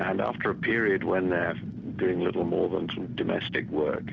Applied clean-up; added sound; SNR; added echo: none; Fire; 9 dB; none.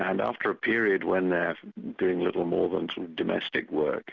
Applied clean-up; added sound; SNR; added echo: none; none; none; none.